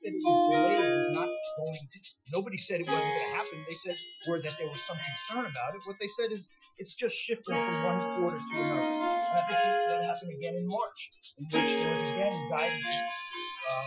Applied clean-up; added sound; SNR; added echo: classical method Wiener filter.